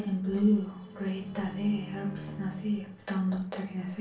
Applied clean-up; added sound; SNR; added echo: none; Bowed string instrument; 15 dB; reverberation time 0.3 s.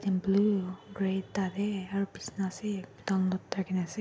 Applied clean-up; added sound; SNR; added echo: none; none; none; none.